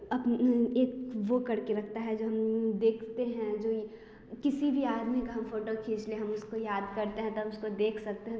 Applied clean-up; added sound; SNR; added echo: none; none; none; none.